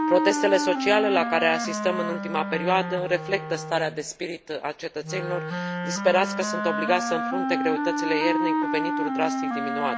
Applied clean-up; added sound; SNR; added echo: none; Wind instrument, woodwind instrument; 2 dB; none.